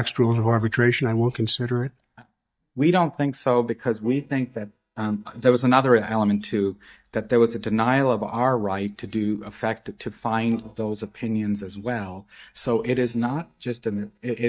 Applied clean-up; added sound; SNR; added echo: neural mask model DeepFilterNet 3.